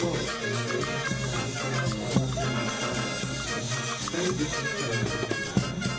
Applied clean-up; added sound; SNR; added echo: none; Brass instrument / Percussion; -4 dB; reverberation time 0.6 s.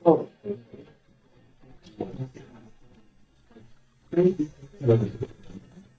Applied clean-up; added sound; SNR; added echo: neural mask model DeepFilterNet 3.